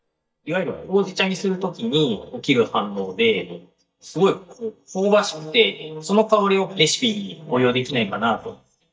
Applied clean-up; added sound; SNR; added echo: neural mask model DeepFilterNet 3.